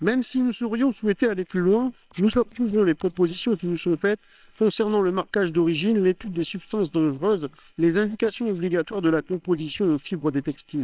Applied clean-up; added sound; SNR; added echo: neural separator model SepFormer WHAMR!.